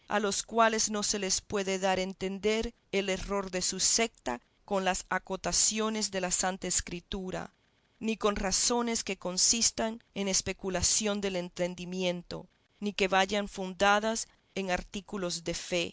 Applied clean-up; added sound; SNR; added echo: none; none; none; none.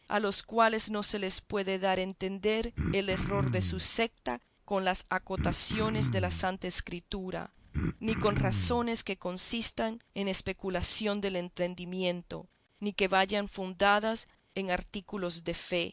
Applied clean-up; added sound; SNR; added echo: none; Cough; 3 dB; none.